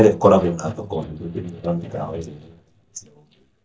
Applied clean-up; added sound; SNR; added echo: neural mask model DeepFilterNet 3.